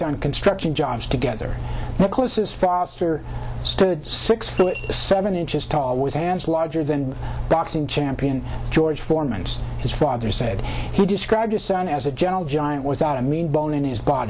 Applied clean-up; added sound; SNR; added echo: none; Coin (dropping) / Glass; 18 dB; none.